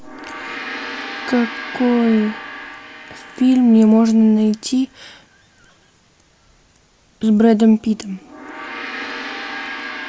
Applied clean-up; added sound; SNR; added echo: none; Gong; 14 dB; none.